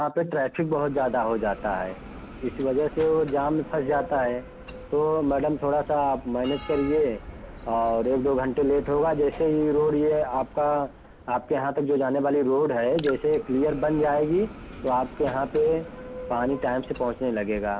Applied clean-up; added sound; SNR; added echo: none; Raindrop / Splash, splatter + Bell; 15 dB; none.